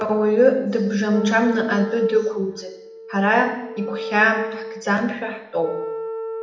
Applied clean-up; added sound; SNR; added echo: none; Wind instrument, woodwind instrument; 10 dB; reverberation time 0.8 s.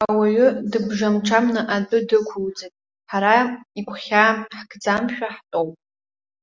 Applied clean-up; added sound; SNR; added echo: none; none; none; none.